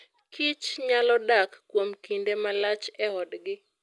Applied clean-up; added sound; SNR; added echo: none; none; none; none.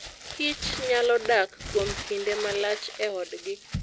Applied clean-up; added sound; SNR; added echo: none; Crumpling, crinkling; 8 dB; none.